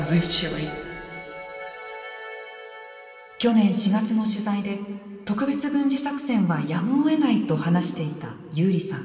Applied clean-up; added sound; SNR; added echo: none; none; none; reverberation time 2.3 s.